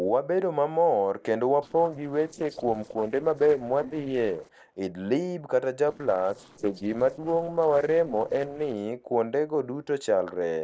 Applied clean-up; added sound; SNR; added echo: neural separator model SepFormer DNS4.